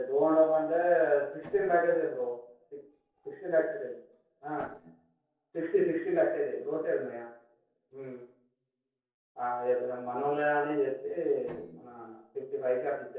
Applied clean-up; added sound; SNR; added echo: neural separator model SepFormer DNS4.